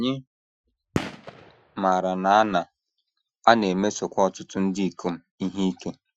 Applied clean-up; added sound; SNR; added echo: classical method Wiener filter.